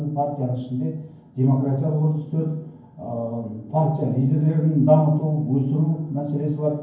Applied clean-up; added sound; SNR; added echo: none; none; none; reverberation time 0.9 s.